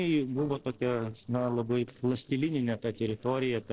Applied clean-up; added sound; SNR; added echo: neural separator model SepFormer DNS4.